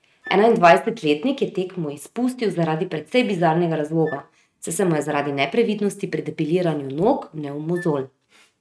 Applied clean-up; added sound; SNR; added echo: neural mask model RNNoise.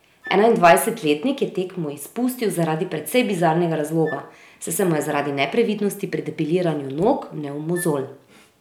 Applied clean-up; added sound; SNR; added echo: none; Wind instrument, woodwind instrument; 19 dB; none.